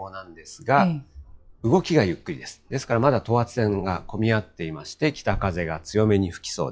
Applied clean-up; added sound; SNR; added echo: classical method log-MMSE.